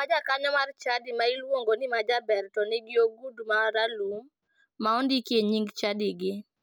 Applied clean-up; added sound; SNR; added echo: none; none; none; none.